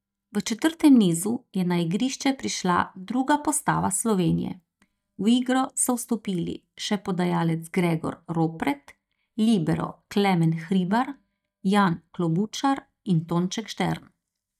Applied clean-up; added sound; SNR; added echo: neural mask model DeepFilterNet 3.